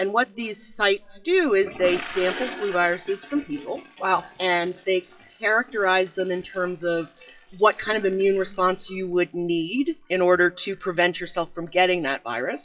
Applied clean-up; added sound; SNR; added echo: classical method WPE with log-MMSE.